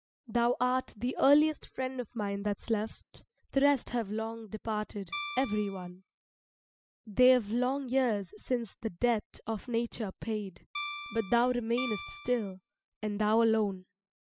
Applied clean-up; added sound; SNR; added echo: classical method spectral subtraction.